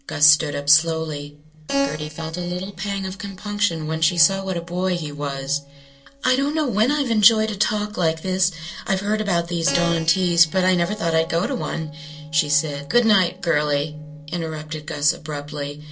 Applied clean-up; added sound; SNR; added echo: neural separator model SepFormer DNS4.